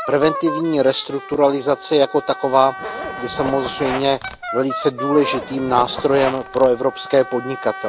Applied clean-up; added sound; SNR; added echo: none; Zipper (clothing) + Wind instrument, woodwind instrument; 10 dB; none.